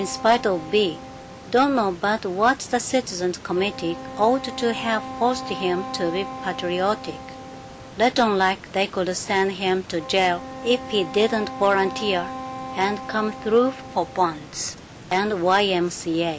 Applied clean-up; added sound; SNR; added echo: none; Wind instrument, woodwind instrument; 14 dB; none.